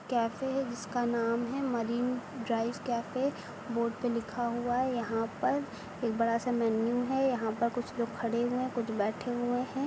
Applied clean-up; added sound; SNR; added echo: none; none; none; none.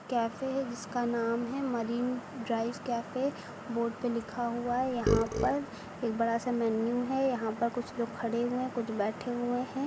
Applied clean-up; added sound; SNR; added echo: none; Burping, eructation; 2 dB; none.